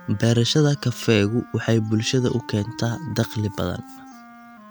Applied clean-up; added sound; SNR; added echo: none; Wind instrument, woodwind instrument; 20 dB; none.